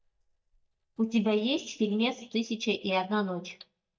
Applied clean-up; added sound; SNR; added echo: neural mask model DeepFilterNet 3.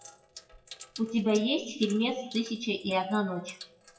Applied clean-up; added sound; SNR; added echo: classical method WPE with log-MMSE.